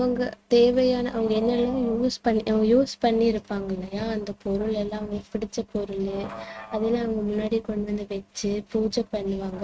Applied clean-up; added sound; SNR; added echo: neural mask model RNNoise.